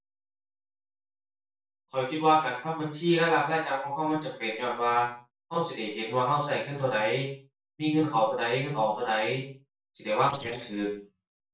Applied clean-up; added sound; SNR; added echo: neural separator model SepFormer DNS4.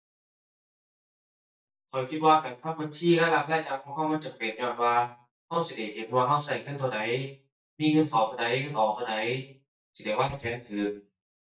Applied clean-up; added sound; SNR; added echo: neural mask model DeepFilterNet 3.